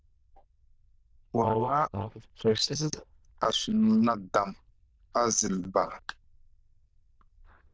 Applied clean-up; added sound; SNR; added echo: neural diffusion model UNIVERSE++.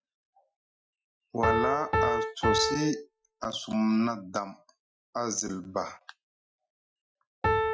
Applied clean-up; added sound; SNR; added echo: classical method Wiener filter.